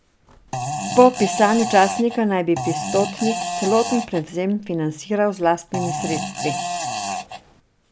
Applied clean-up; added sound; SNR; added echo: none; Fart; 6 dB; none.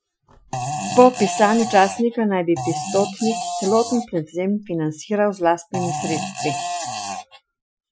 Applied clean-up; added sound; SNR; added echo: classical method Wiener filter.